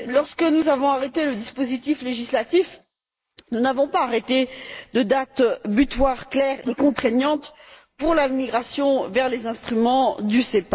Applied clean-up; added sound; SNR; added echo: neural mask model Resemble Enhance denoiser.